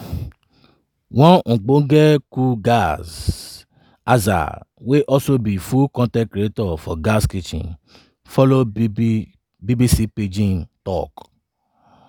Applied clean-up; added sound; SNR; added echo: none; none; none; none.